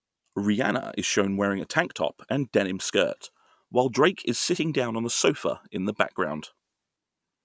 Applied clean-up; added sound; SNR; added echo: none; none; none; none.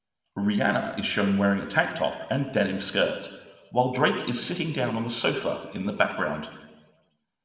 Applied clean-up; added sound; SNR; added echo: none; none; none; reverberation time 1.1 s.